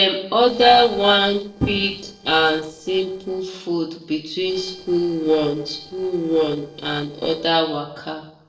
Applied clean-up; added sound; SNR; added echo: neural separator model SepFormer DNS4.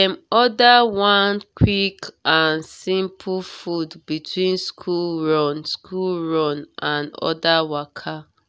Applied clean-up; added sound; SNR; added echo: none; none; none; none.